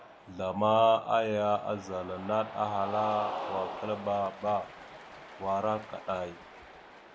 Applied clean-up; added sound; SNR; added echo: none; Cheering; 12 dB; none.